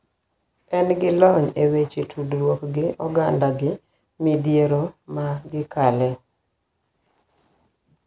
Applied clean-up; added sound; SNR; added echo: none; none; none; none.